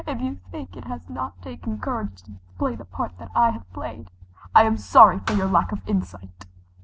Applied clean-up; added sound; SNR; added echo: none; Thump, thud; 13 dB; none.